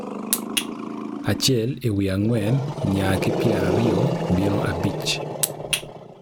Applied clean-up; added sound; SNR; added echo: none; Growling; 3 dB; none.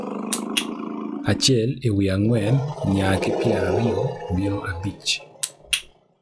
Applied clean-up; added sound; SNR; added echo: classical method log-MMSE.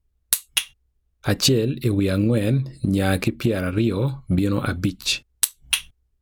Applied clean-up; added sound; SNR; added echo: none; none; none; none.